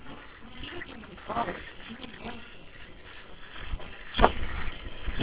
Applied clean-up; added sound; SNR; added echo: neural separator model SepFormer WHAMR!.